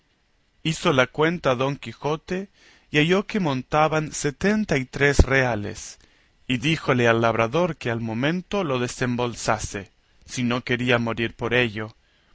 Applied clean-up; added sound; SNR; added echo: none; none; none; none.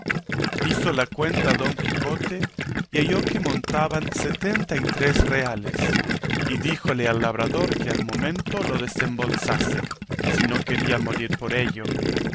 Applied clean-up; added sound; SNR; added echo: none; Gurgling; -2 dB; none.